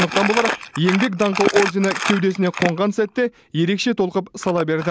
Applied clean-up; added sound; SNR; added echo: none; Crumpling, crinkling; 6 dB; none.